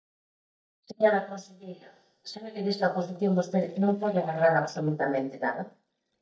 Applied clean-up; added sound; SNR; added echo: neural mask model DeepFilterNet 3.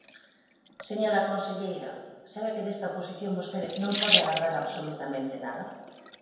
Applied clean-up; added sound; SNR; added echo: none; Sink (filling or washing) / Water tap, faucet; -1 dB; reverberation time 1.1 s.